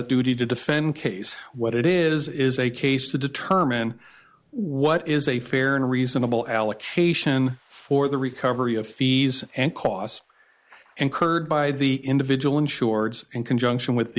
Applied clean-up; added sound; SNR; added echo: neural mask model Resemble Enhance denoiser.